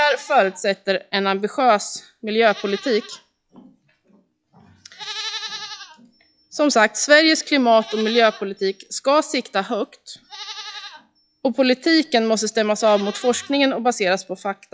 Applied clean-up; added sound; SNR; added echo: classical method log-MMSE.